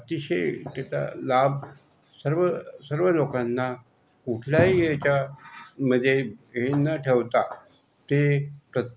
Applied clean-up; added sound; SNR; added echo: none; none; none; none.